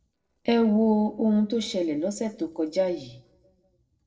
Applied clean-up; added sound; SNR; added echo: neural separator model SepFormer DNS4.